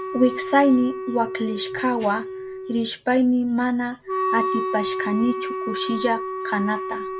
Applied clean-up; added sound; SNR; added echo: none; Wind instrument, woodwind instrument; 6 dB; none.